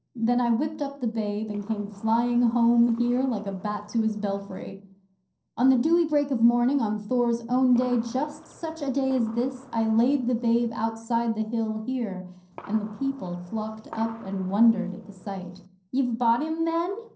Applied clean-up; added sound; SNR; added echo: neural separator model SepFormer DNS4.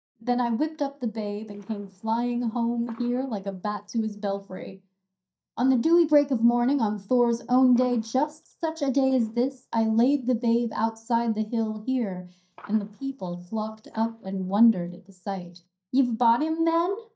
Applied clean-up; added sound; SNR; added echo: neural mask model DeepFilterNet 3.